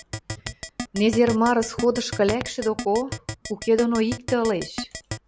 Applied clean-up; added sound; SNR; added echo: none; Keyboard (musical); 11 dB; none.